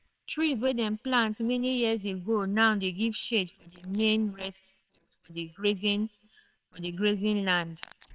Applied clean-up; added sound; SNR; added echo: neural separator model SepFormer WHAMR!.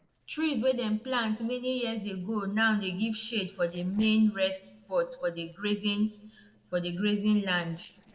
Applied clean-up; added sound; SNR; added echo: neural separator model SepFormer DNS4.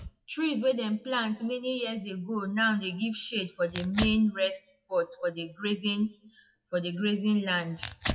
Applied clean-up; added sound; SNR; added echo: classical method WPE with log-MMSE.